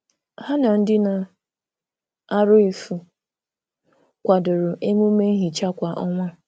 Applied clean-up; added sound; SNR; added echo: none; none; none; none.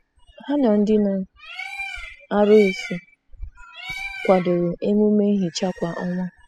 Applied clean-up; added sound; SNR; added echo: classical method spectral subtraction.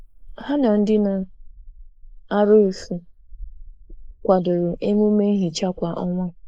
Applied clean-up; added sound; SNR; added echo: neural mask model Resemble Enhance denoiser.